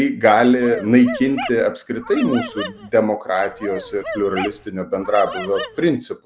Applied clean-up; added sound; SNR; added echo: none; Dog; 12 dB; none.